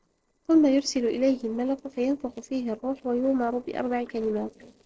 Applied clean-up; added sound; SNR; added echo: neural separator model SepFormer DNS4.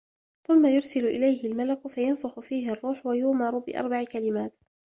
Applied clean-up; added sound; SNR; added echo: none; none; none; none.